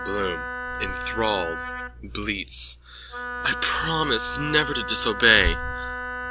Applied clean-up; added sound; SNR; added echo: none; Wind instrument, woodwind instrument; 10 dB; none.